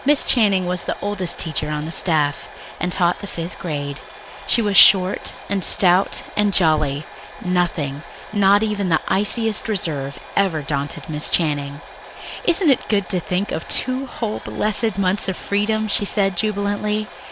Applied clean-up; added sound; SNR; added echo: none; Domestic sounds, home sounds; 17 dB; none.